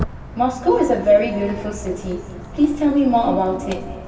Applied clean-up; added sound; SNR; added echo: none; Walk, footsteps; 13 dB; reverberation time 2.4 s.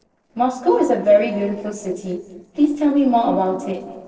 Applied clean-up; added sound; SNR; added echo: neural separator model SepFormer DNS4.